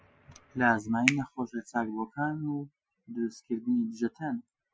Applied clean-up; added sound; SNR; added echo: classical method Wiener filter.